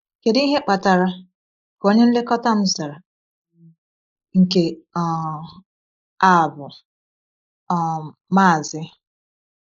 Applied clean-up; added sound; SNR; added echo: neural mask model Resemble Enhance denoiser.